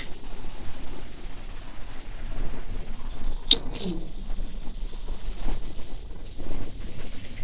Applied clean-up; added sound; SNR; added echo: neural separator model SepFormer DNS4.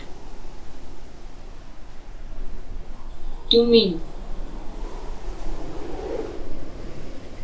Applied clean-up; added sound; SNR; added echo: none; Wind; -2 dB; reverberation time 0.2 s.